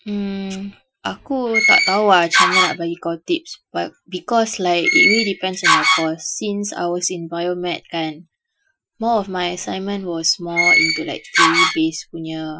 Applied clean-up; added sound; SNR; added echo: classical method Wiener filter.